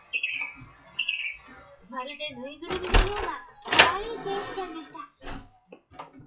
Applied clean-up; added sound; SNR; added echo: classical method WPE with log-MMSE.